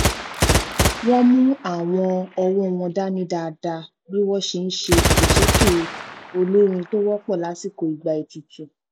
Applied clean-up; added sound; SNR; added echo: none; Gunshot, gunfire; 2 dB; none.